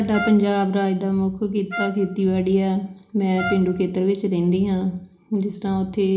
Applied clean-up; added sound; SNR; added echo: none; Trumpet; 12 dB; reverberation time 0.4 s.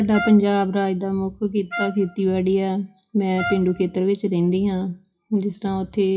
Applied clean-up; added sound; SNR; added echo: classical method WPE with log-MMSE.